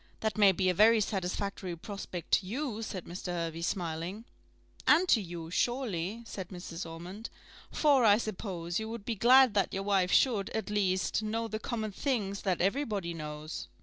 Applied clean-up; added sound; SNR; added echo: none; none; none; none.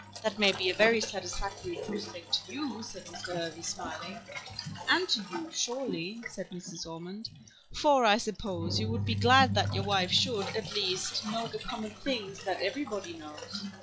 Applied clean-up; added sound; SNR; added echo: classical method log-MMSE.